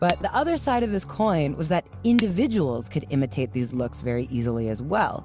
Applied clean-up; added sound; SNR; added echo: none; Shatter; 14 dB; none.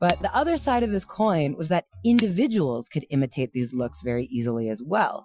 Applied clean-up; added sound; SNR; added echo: classical method Wiener filter.